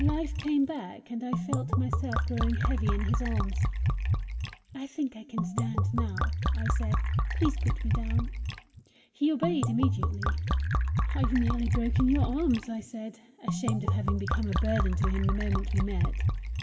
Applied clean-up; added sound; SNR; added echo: none; Liquid; -4 dB; reverberation time 0.4 s.